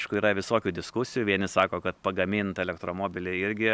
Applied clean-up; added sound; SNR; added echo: none; none; none; none.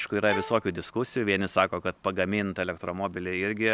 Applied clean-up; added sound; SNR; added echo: none; Bowed string instrument; 11 dB; none.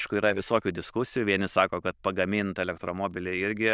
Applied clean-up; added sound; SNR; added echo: neural diffusion model UNIVERSE++.